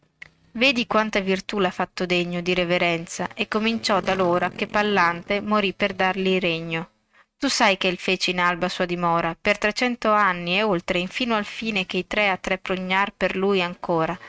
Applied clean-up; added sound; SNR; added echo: neural mask model RNNoise.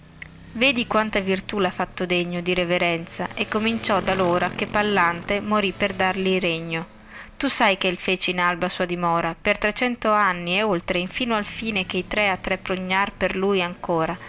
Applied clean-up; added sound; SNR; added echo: none; Motorcycle; 18 dB; none.